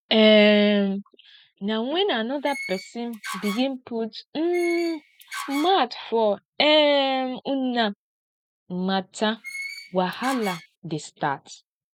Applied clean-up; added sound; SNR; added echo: none; Door; 12 dB; none.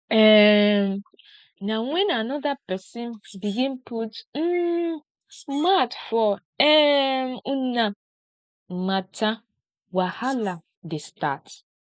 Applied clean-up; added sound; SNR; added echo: neural mask model Resemble Enhance denoiser.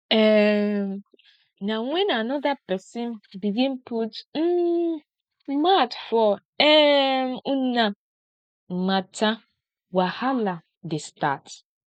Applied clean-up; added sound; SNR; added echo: neural mask model DeepFilterNet 3.